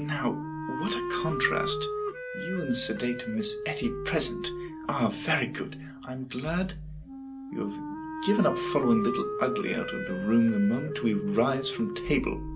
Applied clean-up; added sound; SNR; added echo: none; Wind instrument, woodwind instrument; 6 dB; reverberation time 0.2 s.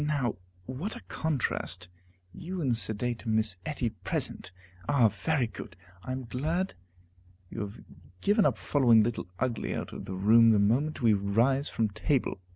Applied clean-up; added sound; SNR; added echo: none; none; none; none.